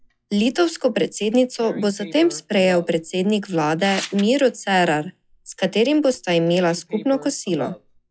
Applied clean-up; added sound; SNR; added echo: classical method log-MMSE.